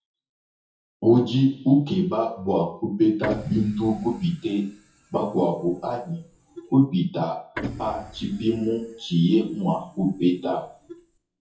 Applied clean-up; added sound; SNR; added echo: classical method WPE with log-MMSE.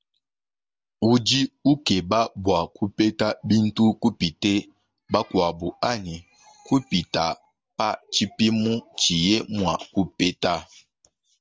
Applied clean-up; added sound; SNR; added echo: none; none; none; none.